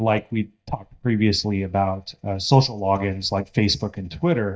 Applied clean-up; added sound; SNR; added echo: neural mask model DeepFilterNet 3.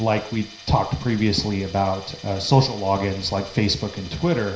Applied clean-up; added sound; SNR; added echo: none; Tools; 19 dB; reverberation time 0.5 s.